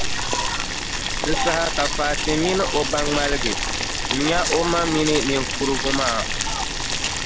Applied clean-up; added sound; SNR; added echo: none; Boiling; 0 dB; none.